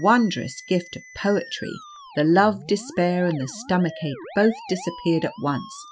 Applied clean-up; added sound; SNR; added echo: classical method spectral subtraction.